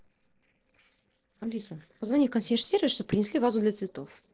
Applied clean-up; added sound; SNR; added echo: neural separator model SepFormer DNS4.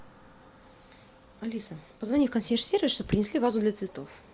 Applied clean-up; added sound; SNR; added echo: none; none; none; none.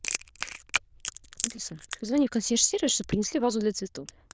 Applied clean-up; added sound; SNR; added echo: neural diffusion model UNIVERSE++.